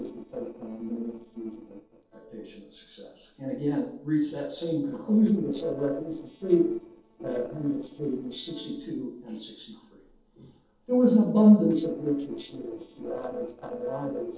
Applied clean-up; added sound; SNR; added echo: neural separator model SepFormer DNS4.